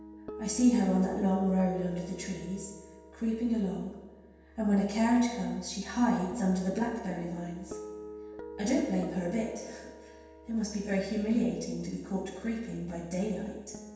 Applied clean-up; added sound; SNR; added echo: none; Guitar; 17 dB; reverberation time 1.2 s.